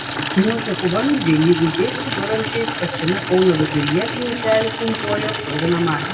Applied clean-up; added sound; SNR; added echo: none; Water tap, faucet / Liquid; 6 dB; reverberation time 0.6 s.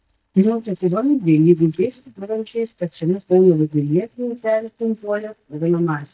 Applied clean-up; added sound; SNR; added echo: neural mask model DeepFilterNet 3.